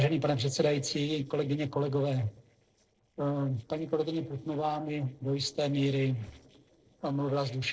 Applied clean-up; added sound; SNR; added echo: neural separator model SepFormer DNS4.